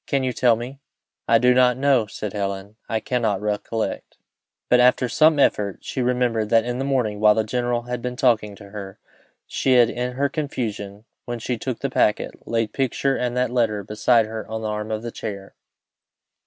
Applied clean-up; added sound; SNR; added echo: none; none; none; none.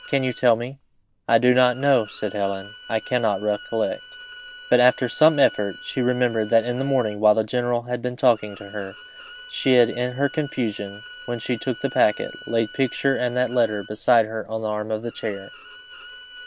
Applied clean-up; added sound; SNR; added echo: none; Bowed string instrument; 19 dB; none.